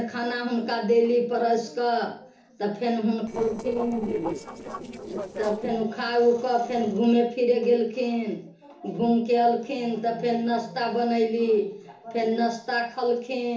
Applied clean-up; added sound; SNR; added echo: neural separator model SepFormer DNS4.